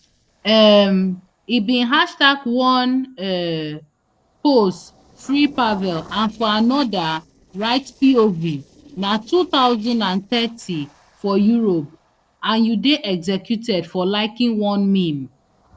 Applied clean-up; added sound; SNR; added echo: neural separator model SepFormer DNS4.